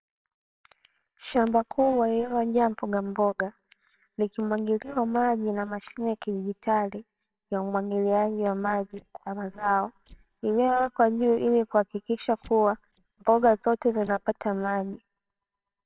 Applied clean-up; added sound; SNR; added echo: neural separator model SepFormer WHAMR!.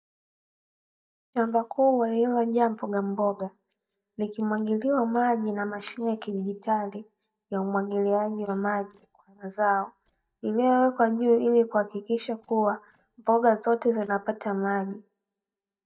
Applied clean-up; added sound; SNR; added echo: neural mask model DeepFilterNet 3.